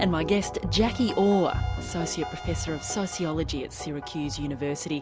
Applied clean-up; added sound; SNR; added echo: none; Trumpet; 18 dB; none.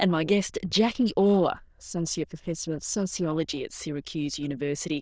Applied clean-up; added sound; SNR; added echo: neural diffusion model UNIVERSE++.